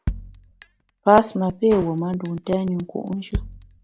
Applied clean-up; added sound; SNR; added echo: none; Drum kit; 12 dB; none.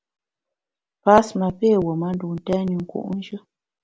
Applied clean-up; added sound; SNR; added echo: none; none; none; none.